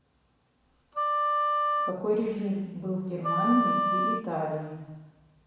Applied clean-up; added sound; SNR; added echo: none; Wind instrument, woodwind instrument; -3 dB; reverberation time 1.1 s.